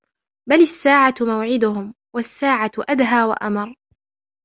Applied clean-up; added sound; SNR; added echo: none; none; none; none.